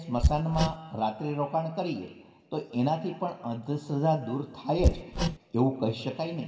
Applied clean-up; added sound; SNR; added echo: none; Hammer; 0 dB; reverberation time 2.0 s.